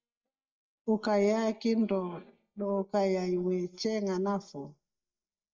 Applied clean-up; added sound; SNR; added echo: neural mask model DeepFilterNet 3.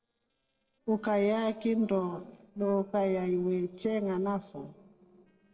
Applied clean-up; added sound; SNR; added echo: neural separator model SepFormer DNS4.